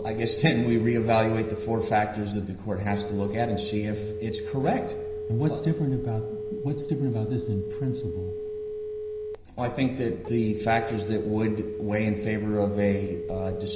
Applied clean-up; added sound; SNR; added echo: none; Telephone; 7 dB; reverberation time 0.9 s.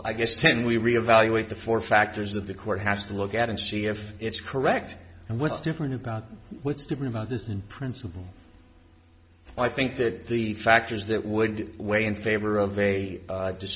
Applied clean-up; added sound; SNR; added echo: none; none; none; none.